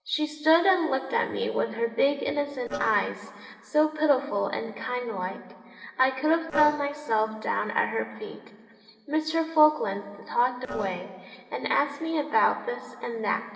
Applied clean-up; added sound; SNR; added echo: neural separator model SepFormer DNS4.